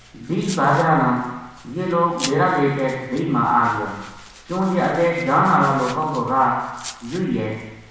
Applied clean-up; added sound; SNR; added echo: none; Domestic sounds, home sounds; 19 dB; reverberation time 1.1 s.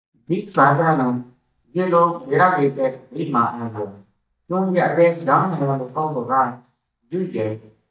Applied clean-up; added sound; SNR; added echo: neural mask model DeepFilterNet 3.